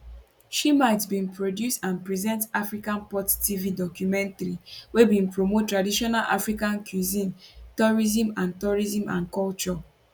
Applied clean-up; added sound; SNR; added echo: none; none; none; none.